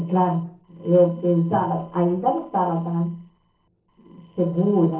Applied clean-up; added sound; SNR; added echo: neural separator model SepFormer DNS4.